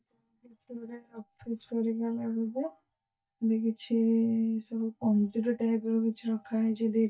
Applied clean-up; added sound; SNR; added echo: neural mask model DeepFilterNet 3.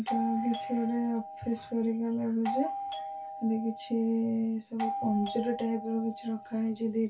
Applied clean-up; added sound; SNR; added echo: none; Doorbell; 8 dB; reverberation time 0.2 s.